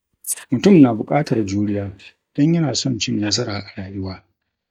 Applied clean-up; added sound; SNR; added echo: neural mask model DeepFilterNet 3.